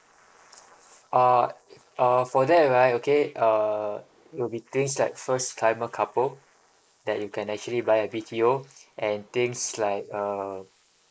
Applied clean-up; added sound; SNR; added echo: neural mask model Resemble Enhance denoiser.